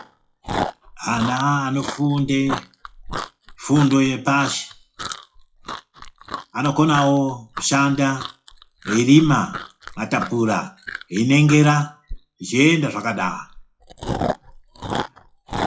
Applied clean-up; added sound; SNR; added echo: classical method WPE with log-MMSE.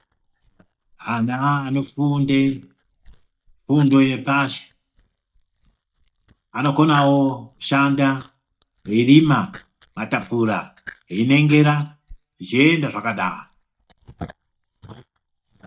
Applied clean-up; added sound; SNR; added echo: neural mask model DeepFilterNet 3.